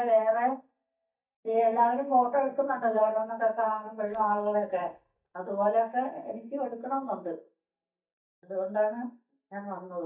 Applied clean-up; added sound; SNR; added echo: neural mask model DeepFilterNet 3.